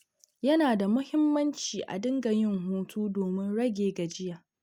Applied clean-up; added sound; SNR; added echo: none; none; none; none.